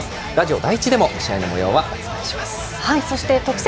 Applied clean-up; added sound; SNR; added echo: none; none; none; none.